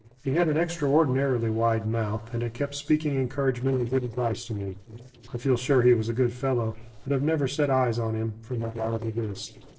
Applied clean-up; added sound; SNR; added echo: neural separator model SepFormer DNS4.